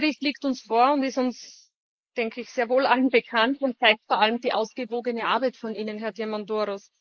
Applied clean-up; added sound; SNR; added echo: neural mask model Resemble Enhance denoiser.